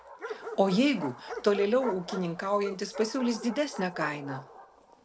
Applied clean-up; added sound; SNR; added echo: none; Bark; 12 dB; none.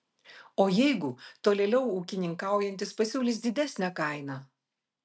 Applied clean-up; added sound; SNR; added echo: none; none; none; none.